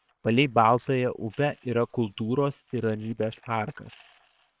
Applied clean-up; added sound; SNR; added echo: neural separator model SepFormer WHAM!.